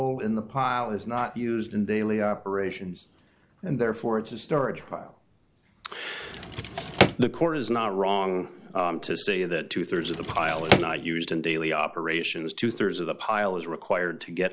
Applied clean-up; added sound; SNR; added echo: none; Drawer open or close; -1 dB; none.